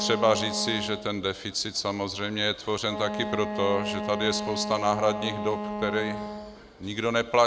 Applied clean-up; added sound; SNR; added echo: none; Wind instrument, woodwind instrument; 7 dB; none.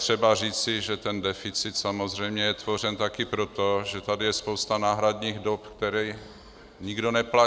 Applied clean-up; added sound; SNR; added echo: none; none; none; none.